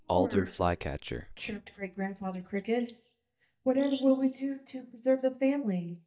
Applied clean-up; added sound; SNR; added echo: neural mask model DeepFilterNet 3.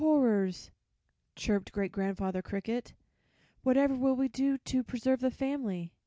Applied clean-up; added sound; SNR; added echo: none; none; none; none.